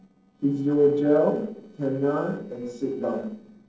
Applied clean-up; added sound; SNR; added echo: neural separator model SepFormer DNS4.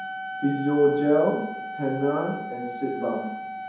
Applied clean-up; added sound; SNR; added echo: none; Wind instrument, woodwind instrument; 9 dB; reverberation time 1.2 s.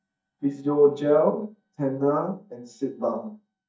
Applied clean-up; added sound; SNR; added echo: neural mask model DeepFilterNet 3.